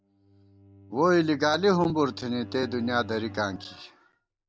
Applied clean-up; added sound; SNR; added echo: none; Bowed string instrument; 18 dB; none.